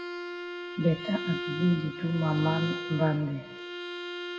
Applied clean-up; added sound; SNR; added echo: none; Bowed string instrument; 7 dB; reverberation time 0.3 s.